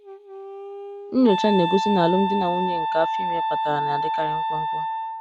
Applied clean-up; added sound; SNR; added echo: none; Wind instrument, woodwind instrument; 1 dB; none.